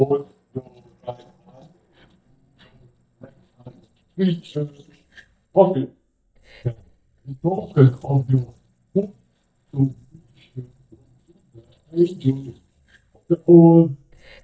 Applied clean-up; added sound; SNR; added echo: neural mask model DeepFilterNet 3.